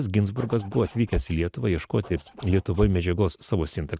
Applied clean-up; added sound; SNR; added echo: neural mask model RNNoise.